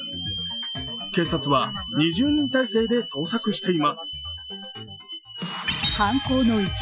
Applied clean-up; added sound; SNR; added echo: classical method Wiener filter.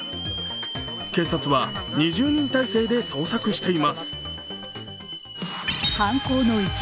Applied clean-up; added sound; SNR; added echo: none; Hiss / Alarm; 10 dB; none.